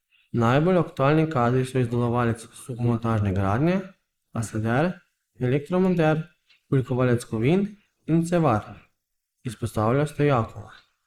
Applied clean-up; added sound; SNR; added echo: neural mask model Resemble Enhance denoiser.